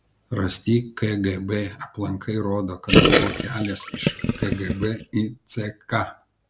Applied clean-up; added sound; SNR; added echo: none; Gurgling; -4 dB; none.